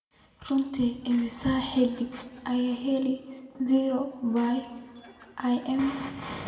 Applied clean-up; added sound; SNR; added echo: none; Door / Chime; 19 dB; reverberation time 1.2 s.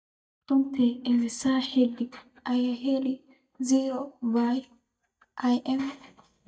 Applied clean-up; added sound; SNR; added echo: neural mask model DeepFilterNet 3.